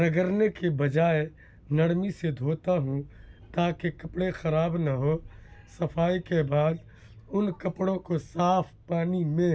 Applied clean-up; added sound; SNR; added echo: none; none; none; none.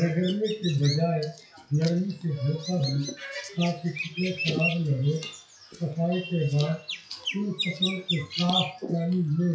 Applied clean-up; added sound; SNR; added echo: classical method WPE with log-MMSE.